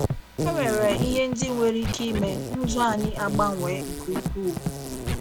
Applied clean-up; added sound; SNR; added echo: none; Insect + Scratching (performance technique); 3 dB; none.